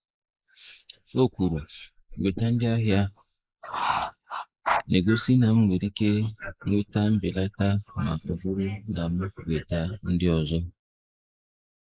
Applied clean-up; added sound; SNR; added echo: neural mask model Resemble Enhance denoiser.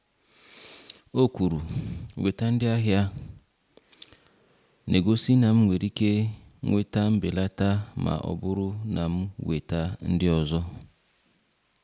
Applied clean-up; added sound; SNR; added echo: none; none; none; none.